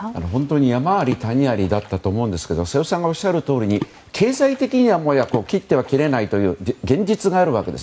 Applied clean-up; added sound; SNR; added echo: none; Water / Splash, splatter; 17 dB; none.